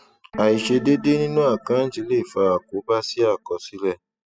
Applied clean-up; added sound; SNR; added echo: classical method spectral subtraction.